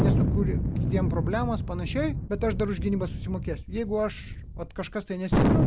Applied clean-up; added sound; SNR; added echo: none; Thunder; -3 dB; none.